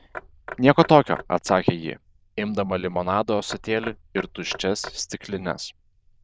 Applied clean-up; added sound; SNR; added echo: neural diffusion model UNIVERSE++.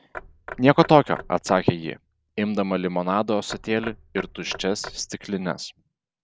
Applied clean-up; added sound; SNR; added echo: none; Knock / Wood; 17 dB; none.